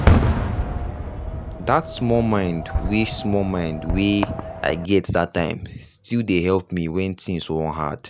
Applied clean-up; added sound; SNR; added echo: none; Fireworks; 3 dB; none.